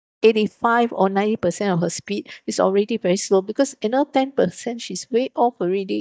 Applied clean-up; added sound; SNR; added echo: neural mask model DeepFilterNet 3.